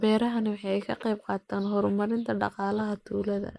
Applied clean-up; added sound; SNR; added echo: neural mask model Resemble Enhance denoiser.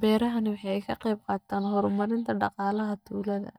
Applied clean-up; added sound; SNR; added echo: neural mask model DeepFilterNet 3.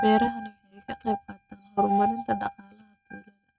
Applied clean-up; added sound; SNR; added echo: neural mask model RNNoise.